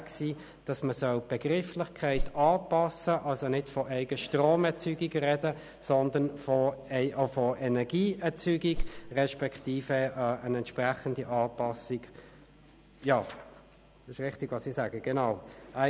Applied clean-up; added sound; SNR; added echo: none; Whoosh, swoosh, swish; 0 dB; none.